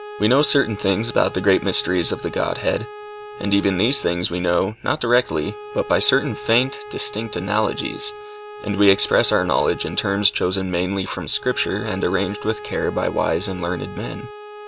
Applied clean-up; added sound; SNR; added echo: none; Bowed string instrument; 15 dB; none.